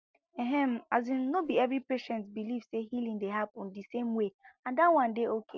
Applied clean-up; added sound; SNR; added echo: neural separator model SepFormer DNS4.